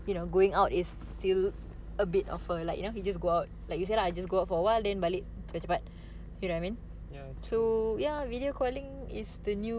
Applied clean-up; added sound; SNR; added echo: none; none; none; none.